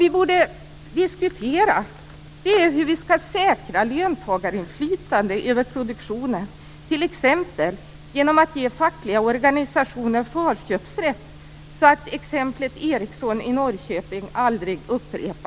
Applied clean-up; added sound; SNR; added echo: none; none; none; none.